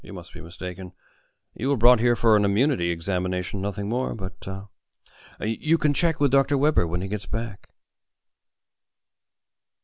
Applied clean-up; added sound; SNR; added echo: none; none; none; none.